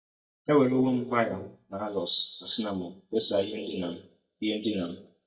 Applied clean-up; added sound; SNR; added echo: neural mask model DeepFilterNet 3.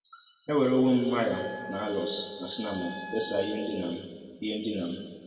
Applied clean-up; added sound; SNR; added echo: none; Wind instrument, woodwind instrument; 14 dB; reverberation time 1.5 s.